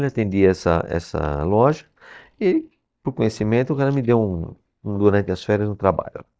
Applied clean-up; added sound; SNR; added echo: neural mask model DeepFilterNet 3.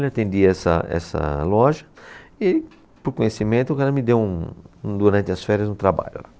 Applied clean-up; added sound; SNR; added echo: none; none; none; none.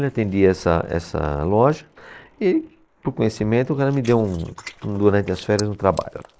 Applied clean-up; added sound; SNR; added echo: neural mask model Resemble Enhance denoiser.